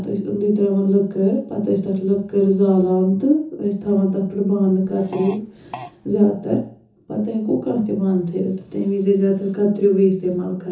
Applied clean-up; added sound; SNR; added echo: none; Fart; 18 dB; reverberation time 0.6 s.